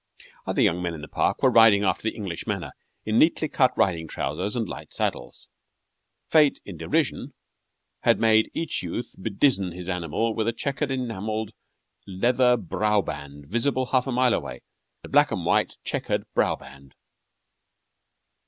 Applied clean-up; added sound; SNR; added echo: none; none; none; none.